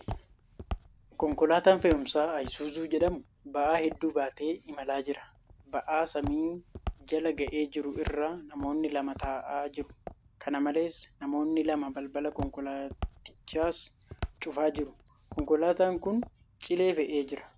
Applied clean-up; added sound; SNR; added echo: none; Walk, footsteps; 13 dB; none.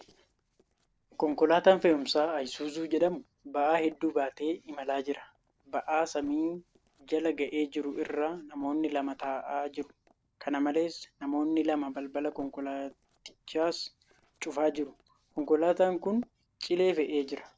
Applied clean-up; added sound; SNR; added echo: neural separator model SepFormer DNS4.